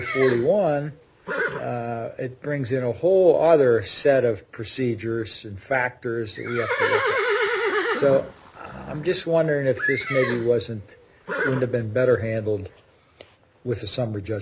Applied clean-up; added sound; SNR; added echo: none; Livestock, farm animals, working animals; 7 dB; none.